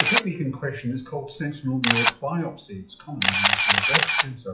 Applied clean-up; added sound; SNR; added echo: classical method WPE with log-MMSE.